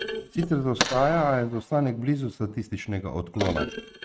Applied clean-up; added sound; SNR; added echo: neural mask model RNNoise.